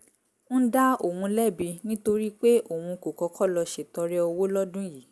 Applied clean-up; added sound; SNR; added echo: none; none; none; none.